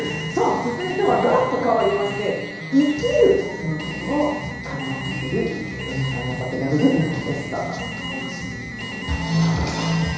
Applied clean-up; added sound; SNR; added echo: none; Alarm; 11 dB; reverberation time 1.0 s.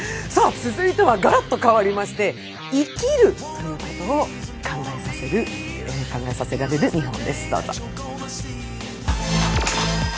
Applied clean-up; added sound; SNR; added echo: none; none; none; none.